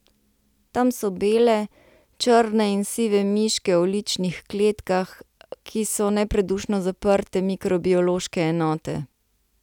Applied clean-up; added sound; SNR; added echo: none; none; none; none.